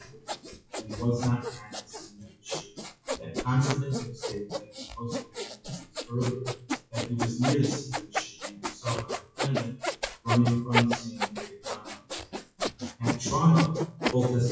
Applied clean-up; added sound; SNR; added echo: classical method WPE with log-MMSE.